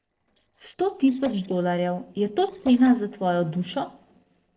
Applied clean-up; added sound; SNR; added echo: neural separator model SepFormer DNS4.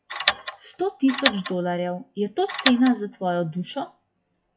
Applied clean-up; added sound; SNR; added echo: classical method WPE with log-MMSE.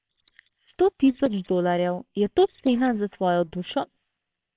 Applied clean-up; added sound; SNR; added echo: neural separator model SepFormer WHAMR!.